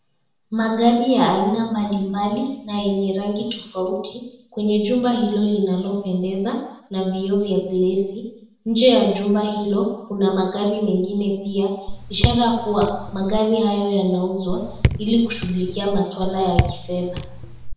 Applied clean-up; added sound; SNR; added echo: none; Raindrop / Drip; 4 dB; reverberation time 0.7 s.